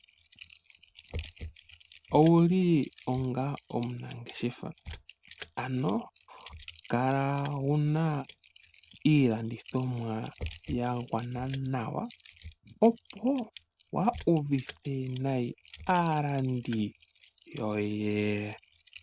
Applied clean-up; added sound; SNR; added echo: none; Typing; 18 dB; none.